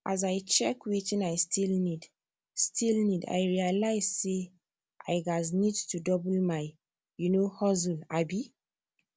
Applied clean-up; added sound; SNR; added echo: none; none; none; none.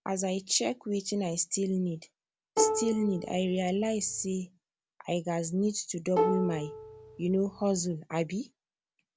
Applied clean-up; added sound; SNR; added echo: none; Plucked string instrument; 2 dB; none.